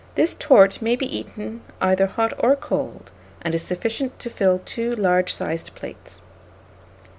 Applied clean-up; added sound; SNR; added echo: none; none; none; none.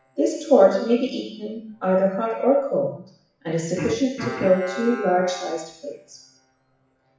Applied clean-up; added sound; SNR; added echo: classical method WPE with log-MMSE.